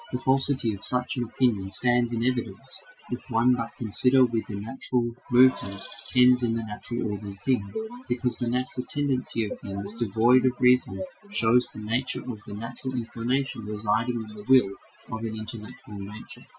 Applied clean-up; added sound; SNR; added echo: classical method Wiener filter.